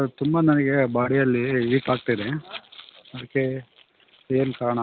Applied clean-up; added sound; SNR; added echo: none; none; none; none.